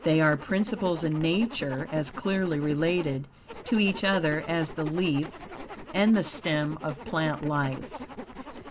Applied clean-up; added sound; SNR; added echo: none; Zipper (clothing); 13 dB; none.